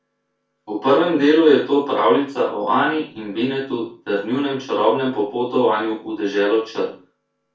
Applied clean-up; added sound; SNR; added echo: none; none; none; reverberation time 0.3 s.